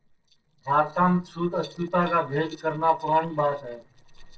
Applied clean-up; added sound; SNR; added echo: neural separator model SepFormer DNS4.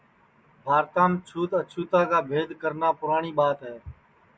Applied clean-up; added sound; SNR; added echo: none; none; none; none.